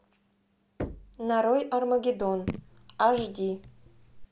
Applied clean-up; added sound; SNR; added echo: none; Raindrop / Drip + Knock; 12 dB; none.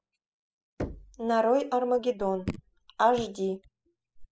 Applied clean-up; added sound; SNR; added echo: classical method spectral subtraction.